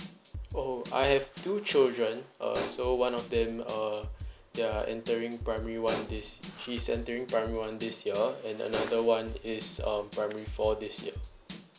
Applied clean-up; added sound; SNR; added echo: none; Drum / Drum kit + Hi-hat; 10 dB; none.